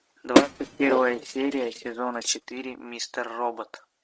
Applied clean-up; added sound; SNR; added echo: neural mask model RNNoise.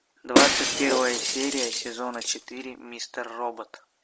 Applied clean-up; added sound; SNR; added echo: none; Shatter; -3 dB; none.